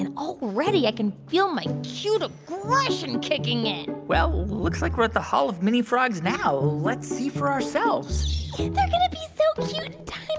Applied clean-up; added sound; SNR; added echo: none; Bowed string instrument; 16 dB; none.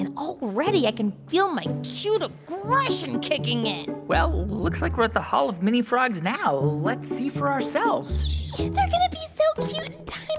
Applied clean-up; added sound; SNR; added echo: none; none; none; none.